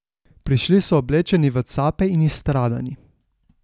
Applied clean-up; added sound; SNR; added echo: none; none; none; none.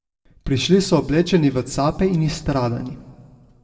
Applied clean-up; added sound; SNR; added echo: none; none; none; reverberation time 0.9 s.